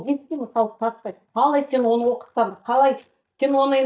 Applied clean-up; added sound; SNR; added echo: neural mask model DeepFilterNet 3.